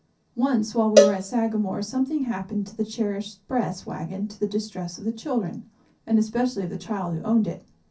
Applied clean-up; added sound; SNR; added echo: none; Cowbell; -1 dB; reverberation time 0.3 s.